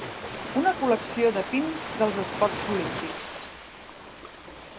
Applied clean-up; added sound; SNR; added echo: none; Ocean; 6 dB; none.